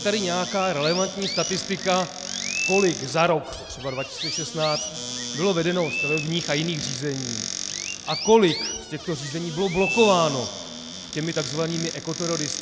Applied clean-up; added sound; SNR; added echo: none; Chirp, tweet + Squeak / Cupboard open or close; 6 dB; none.